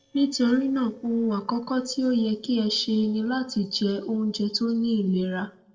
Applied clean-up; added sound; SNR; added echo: neural separator model SepFormer DNS4.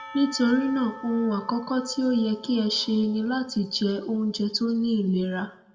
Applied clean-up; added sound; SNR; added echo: none; Church bell / Percussion; 20 dB; reverberation time 0.6 s.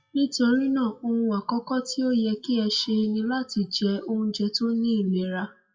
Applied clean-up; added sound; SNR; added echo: classical method WPE with log-MMSE.